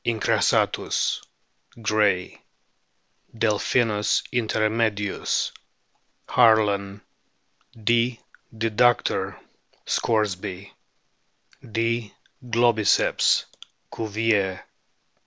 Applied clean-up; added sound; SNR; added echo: none; none; none; none.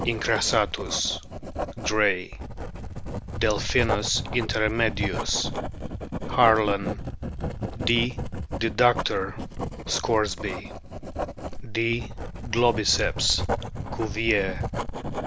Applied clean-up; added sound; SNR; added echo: none; Writing; 4 dB; none.